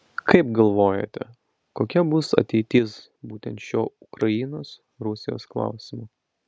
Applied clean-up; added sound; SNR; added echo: none; none; none; none.